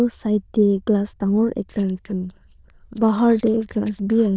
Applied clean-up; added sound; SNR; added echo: neural diffusion model UNIVERSE++.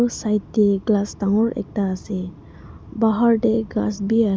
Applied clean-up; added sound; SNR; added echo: none; none; none; none.